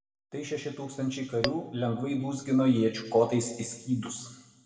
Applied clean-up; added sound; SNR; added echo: none; Tap / Glass; 5 dB; reverberation time 1.0 s.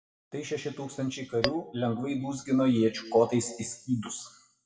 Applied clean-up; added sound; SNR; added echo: classical method WPE with log-MMSE.